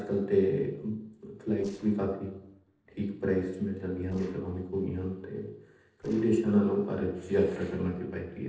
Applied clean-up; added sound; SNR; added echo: neural separator model SepFormer DNS4.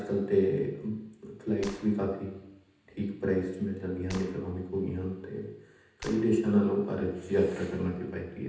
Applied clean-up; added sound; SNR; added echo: none; Clapping; 18 dB; reverberation time 0.9 s.